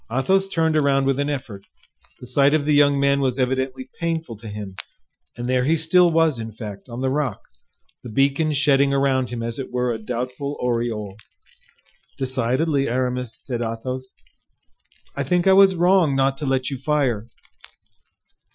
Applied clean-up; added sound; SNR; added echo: classical method Wiener filter.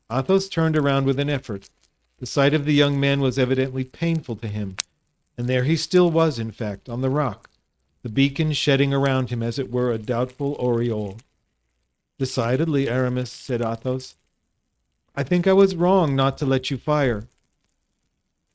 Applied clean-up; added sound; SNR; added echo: neural mask model RNNoise.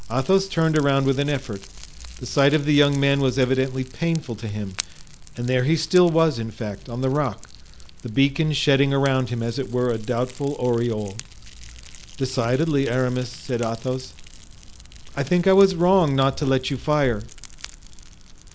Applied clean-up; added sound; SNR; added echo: none; Fire; 16 dB; none.